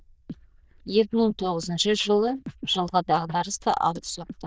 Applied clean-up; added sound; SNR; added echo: neural diffusion model UNIVERSE++.